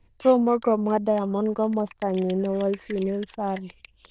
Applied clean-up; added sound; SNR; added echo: neural diffusion model UNIVERSE++.